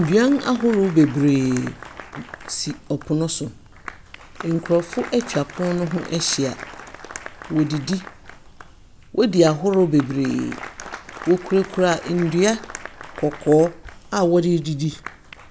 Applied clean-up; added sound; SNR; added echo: none; Applause; 17 dB; none.